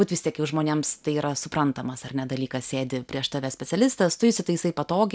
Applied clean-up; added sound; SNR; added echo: none; none; none; none.